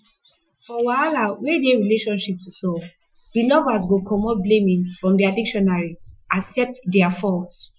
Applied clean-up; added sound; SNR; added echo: classical method Wiener filter.